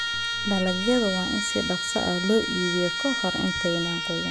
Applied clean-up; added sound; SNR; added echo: none; Trumpet; 2 dB; none.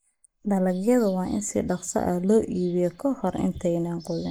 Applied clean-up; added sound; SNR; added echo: neural mask model Resemble Enhance denoiser.